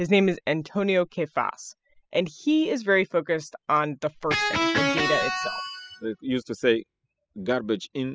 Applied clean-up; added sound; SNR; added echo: classical method spectral subtraction.